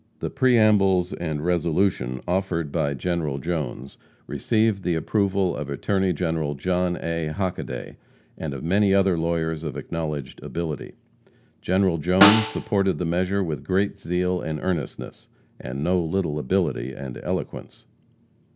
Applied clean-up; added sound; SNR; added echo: none; Snare drum; 2 dB; none.